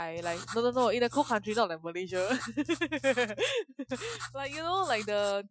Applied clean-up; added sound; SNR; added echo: classical method Wiener filter.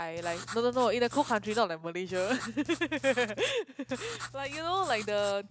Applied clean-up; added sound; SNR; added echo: none; Writing; 14 dB; none.